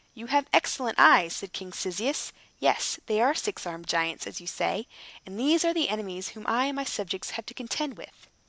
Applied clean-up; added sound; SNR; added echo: none; none; none; none.